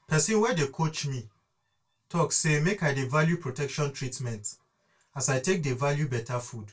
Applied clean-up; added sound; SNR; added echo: none; none; none; reverberation time 0.2 s.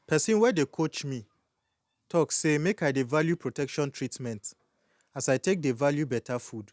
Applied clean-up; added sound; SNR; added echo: none; none; none; none.